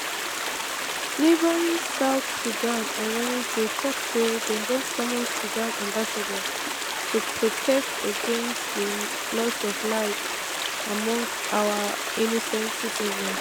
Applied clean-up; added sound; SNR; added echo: none; Stream; 1 dB; none.